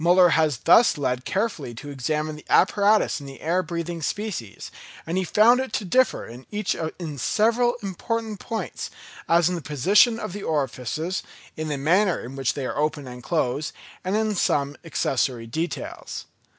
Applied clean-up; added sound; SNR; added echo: none; none; none; none.